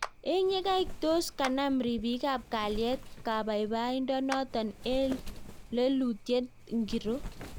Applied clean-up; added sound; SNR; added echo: none; Clapping + Wind; 12 dB; none.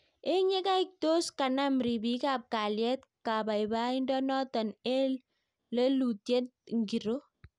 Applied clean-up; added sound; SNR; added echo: none; none; none; none.